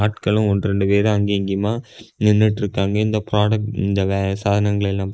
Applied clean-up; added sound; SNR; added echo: neural mask model Resemble Enhance denoiser.